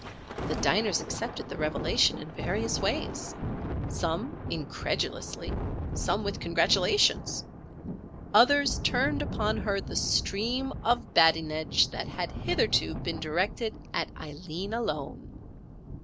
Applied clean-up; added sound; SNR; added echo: none; Thunder; 6 dB; none.